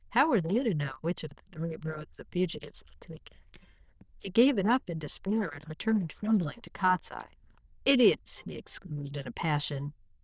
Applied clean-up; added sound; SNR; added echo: neural diffusion model UNIVERSE++.